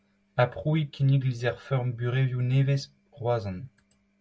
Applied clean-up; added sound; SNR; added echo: none; none; none; none.